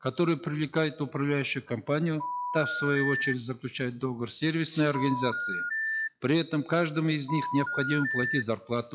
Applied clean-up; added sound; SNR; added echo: classical method log-MMSE.